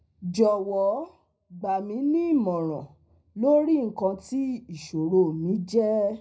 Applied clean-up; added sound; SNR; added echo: none; none; none; reverberation time 0.4 s.